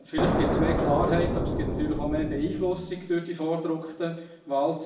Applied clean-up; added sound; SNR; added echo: none; Explosion; -1 dB; reverberation time 0.7 s.